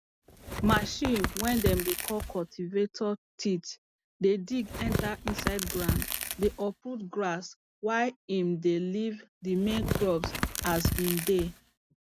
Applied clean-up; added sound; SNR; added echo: none; Tearing; 2 dB; none.